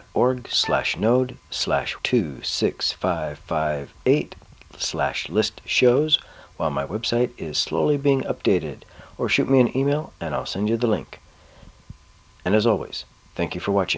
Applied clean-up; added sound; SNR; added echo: none; Wind instrument, woodwind instrument; 15 dB; none.